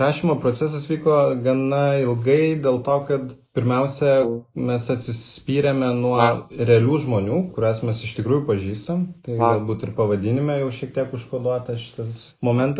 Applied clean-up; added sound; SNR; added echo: neural mask model Resemble Enhance denoiser.